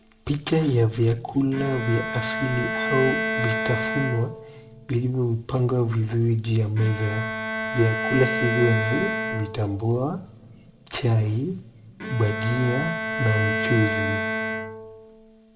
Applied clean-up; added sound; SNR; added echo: none; Bowed string instrument; 5 dB; reverberation time 0.6 s.